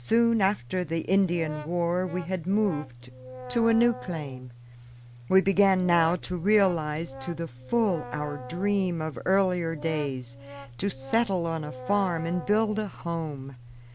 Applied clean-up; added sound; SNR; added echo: none; Brass instrument; 16 dB; none.